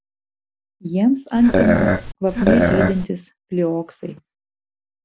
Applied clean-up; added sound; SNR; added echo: none; Burping, eructation; -3 dB; none.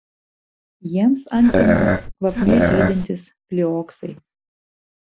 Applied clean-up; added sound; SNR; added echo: neural mask model Resemble Enhance denoiser.